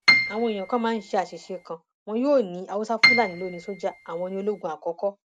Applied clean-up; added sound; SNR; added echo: none; Piano; -2 dB; none.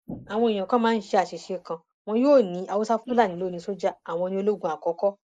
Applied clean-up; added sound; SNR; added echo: neural mask model Resemble Enhance denoiser.